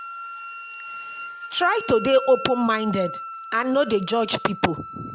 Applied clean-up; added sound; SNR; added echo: none; Wind instrument, woodwind instrument; 11 dB; none.